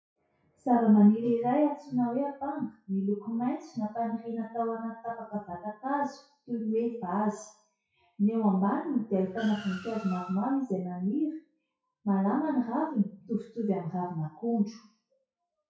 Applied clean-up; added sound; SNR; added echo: classical method WPE with log-MMSE.